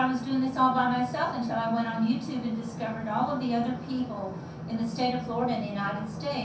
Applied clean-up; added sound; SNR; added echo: none; none; none; reverberation time 0.6 s.